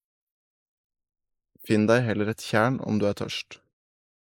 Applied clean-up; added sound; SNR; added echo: neural mask model Resemble Enhance denoiser.